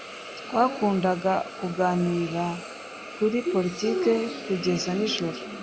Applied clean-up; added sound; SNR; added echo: none; Alarm + Hiss; 13 dB; none.